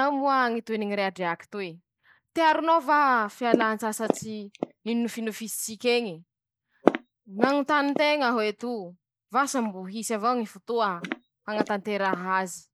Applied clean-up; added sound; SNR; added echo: neural mask model Resemble Enhance denoiser.